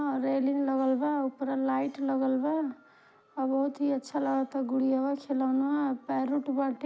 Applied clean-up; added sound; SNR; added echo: none; none; none; none.